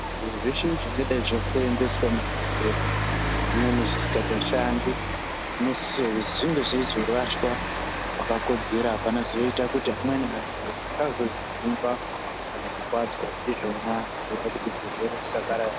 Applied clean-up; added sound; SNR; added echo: none; Rain; 1 dB; none.